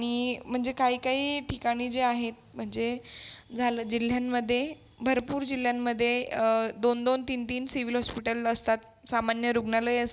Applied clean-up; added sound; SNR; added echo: none; none; none; none.